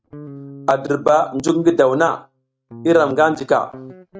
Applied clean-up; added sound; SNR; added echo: neural mask model RNNoise.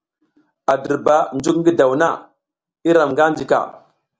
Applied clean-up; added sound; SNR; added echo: none; none; none; none.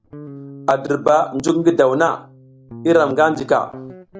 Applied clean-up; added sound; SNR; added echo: none; Guitar; 19 dB; none.